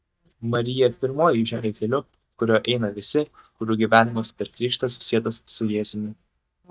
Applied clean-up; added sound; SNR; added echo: neural mask model DeepFilterNet 3.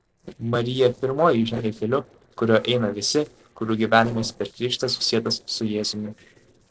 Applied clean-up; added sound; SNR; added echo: neural separator model SepFormer DNS4.